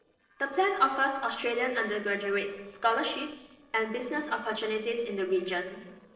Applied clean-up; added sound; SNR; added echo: neural separator model SepFormer DNS4.